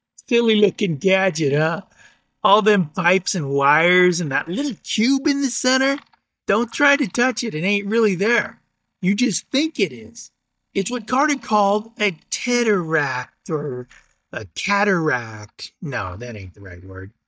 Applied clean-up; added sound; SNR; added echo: neural mask model DeepFilterNet 3.